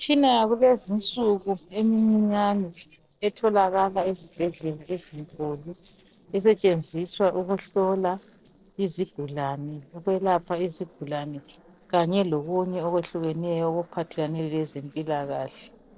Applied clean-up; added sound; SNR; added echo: neural separator model SepFormer DNS4.